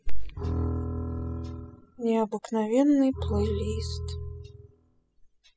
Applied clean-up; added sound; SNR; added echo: classical method spectral subtraction.